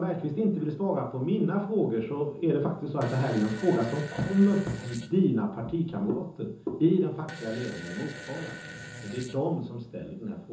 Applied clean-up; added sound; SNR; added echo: none; Fart; 15 dB; reverberation time 0.6 s.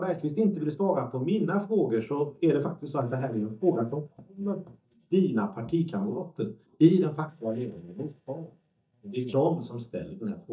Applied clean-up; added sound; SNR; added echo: neural mask model DeepFilterNet 3.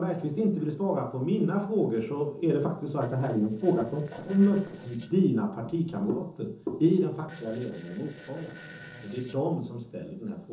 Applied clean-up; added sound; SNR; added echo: neural separator model SepFormer DNS4.